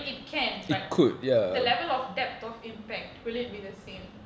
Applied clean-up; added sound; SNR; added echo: none; none; none; none.